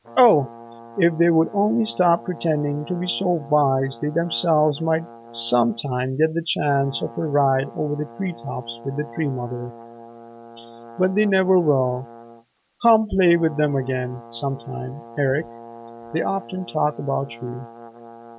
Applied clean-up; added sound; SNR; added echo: none; Brass instrument; 18 dB; none.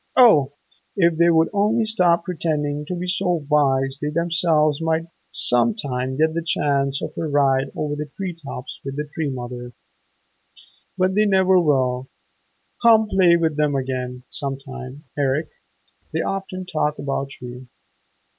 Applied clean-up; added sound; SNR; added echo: none; none; none; none.